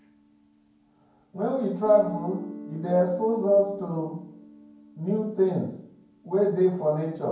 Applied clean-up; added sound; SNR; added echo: none; Guitar; 17 dB; reverberation time 0.9 s.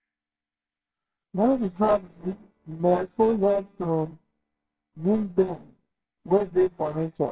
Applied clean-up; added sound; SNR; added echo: neural separator model SepFormer WHAMR!.